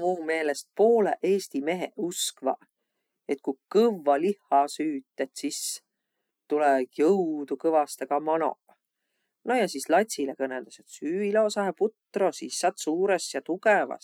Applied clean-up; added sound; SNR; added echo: none; none; none; none.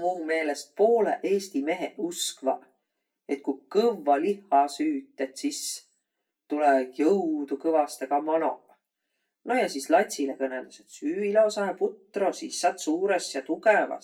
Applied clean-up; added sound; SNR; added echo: none; none; none; reverberation time 0.2 s.